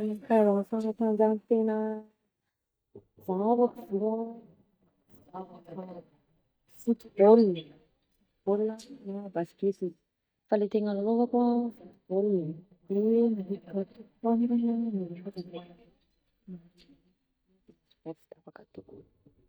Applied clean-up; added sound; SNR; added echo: neural mask model DeepFilterNet 3.